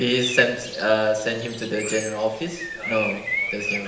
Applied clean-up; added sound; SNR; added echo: none; Bird; 7 dB; reverberation time 0.8 s.